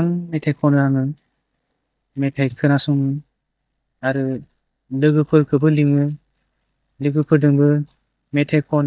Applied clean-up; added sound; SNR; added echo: neural mask model DeepFilterNet 3.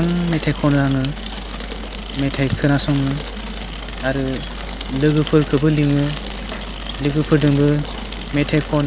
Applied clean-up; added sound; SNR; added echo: none; Mechanisms / Bicycle; 9 dB; none.